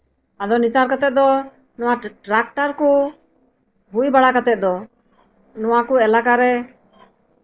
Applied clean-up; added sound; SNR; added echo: neural separator model SepFormer DNS4.